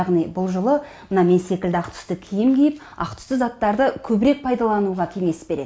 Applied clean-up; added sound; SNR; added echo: none; none; none; none.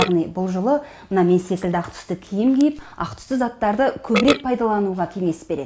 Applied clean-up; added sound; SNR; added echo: none; Burping, eructation; 11 dB; none.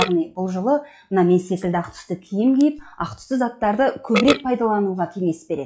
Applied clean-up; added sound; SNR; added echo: classical method log-MMSE.